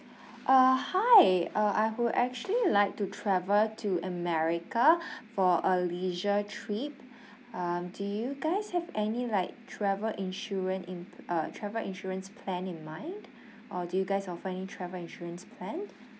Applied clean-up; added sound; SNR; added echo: none; none; none; none.